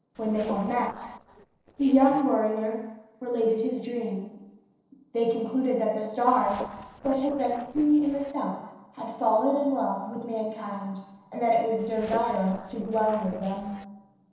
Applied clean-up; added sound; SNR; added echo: neural separator model SepFormer DNS4.